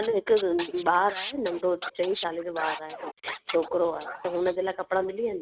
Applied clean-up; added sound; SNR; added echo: neural mask model RNNoise.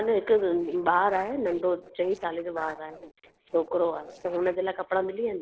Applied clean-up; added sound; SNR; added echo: neural separator model SepFormer DNS4.